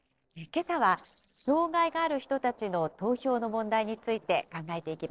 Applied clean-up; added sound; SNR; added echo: neural separator model SepFormer DNS4.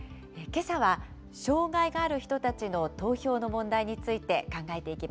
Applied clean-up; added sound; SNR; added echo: none; none; none; none.